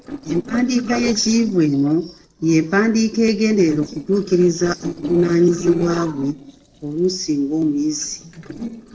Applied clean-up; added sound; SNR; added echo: neural separator model SepFormer DNS4.